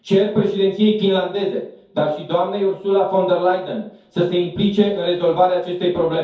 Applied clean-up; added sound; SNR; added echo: none; none; none; reverberation time 0.6 s.